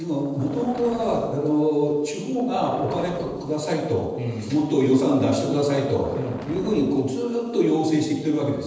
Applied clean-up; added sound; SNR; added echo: neural separator model SepFormer DNS4.